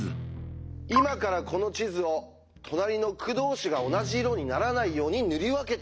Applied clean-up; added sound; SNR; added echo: none; Guitar; 12 dB; none.